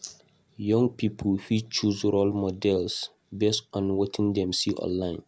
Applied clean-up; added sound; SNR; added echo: none; none; none; none.